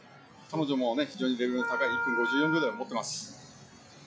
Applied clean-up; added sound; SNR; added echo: classical method log-MMSE.